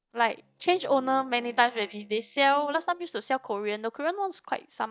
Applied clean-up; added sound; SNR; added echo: neural mask model DeepFilterNet 3.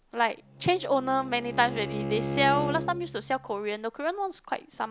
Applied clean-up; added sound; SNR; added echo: none; Bowed string instrument; 8 dB; none.